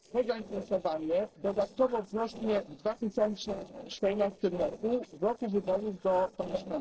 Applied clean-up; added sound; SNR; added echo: neural separator model SepFormer DNS4.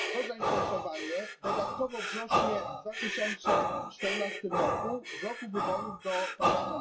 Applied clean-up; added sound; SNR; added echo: classical method WPE with log-MMSE.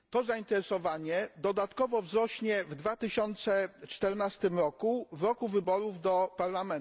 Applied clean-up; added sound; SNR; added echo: none; none; none; none.